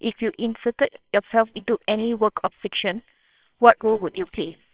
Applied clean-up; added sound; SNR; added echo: neural separator model SepFormer WHAMR!.